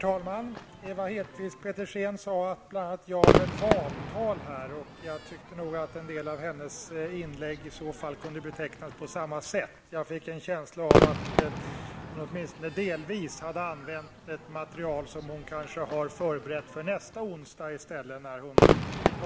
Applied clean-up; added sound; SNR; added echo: none; Crowd / Fireworks; -3 dB; none.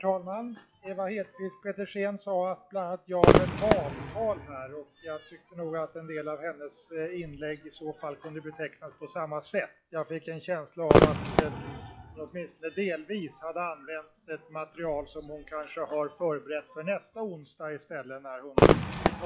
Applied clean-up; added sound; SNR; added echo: classical method log-MMSE.